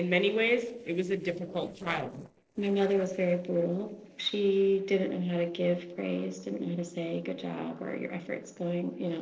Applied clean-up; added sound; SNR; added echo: neural separator model SepFormer DNS4.